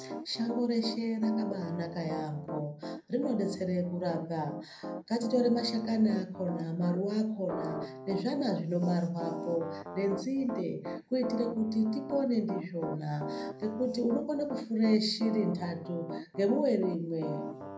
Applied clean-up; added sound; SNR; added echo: none; Piano; 9 dB; reverberation time 0.6 s.